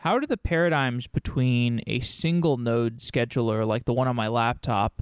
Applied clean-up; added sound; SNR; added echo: none; none; none; none.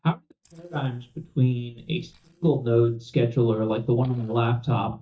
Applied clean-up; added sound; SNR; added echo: neural mask model DeepFilterNet 3.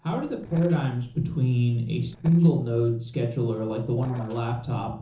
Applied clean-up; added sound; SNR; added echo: neural separator model SepFormer DNS4.